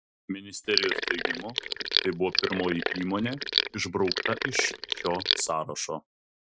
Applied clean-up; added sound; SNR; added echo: neural mask model RNNoise.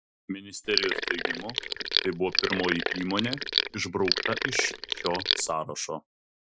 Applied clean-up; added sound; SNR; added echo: none; Sink (filling or washing); -2 dB; none.